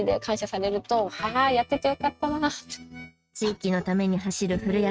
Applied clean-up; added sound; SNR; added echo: neural mask model RNNoise.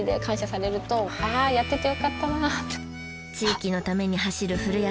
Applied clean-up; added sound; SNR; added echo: none; Harmonica + Fire; 13 dB; none.